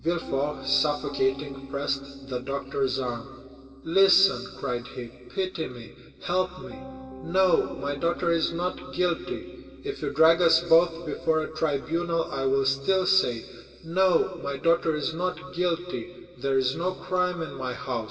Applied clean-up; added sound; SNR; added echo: none; Piano; 18 dB; reverberation time 2.1 s.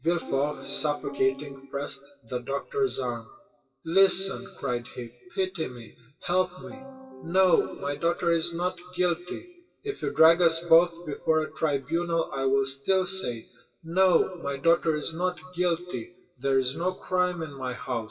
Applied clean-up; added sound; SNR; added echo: classical method WPE with log-MMSE.